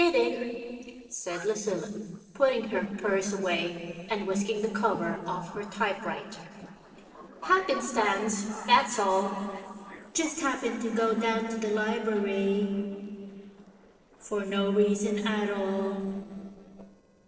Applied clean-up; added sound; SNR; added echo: neural separator model SepFormer DNS4.